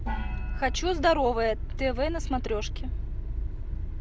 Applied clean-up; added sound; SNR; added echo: none; Gong; 18 dB; none.